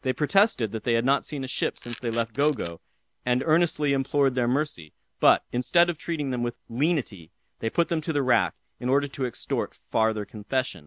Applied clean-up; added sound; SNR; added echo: none; Camera; 17 dB; none.